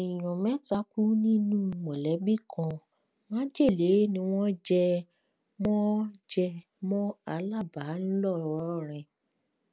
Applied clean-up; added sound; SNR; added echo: none; none; none; none.